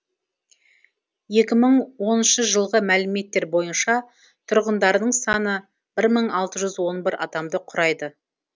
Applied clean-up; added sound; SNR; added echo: none; none; none; none.